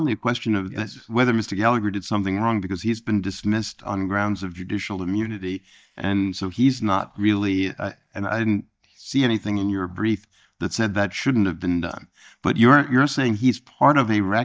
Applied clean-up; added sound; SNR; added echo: neural mask model DeepFilterNet 3.